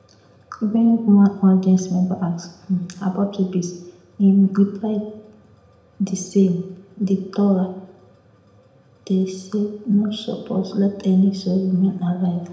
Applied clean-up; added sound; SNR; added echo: none; none; none; reverberation time 0.7 s.